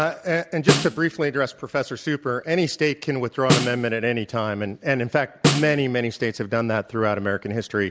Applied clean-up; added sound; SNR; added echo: none; Snare drum; 1 dB; none.